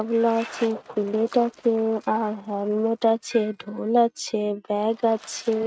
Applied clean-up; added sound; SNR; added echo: neural mask model RNNoise.